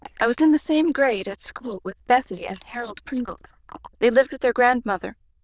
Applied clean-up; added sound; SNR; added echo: neural diffusion model UNIVERSE++.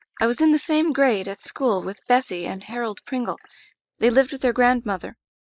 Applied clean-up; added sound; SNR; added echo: neural mask model Resemble Enhance denoiser.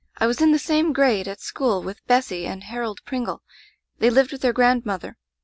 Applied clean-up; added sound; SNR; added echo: none; none; none; none.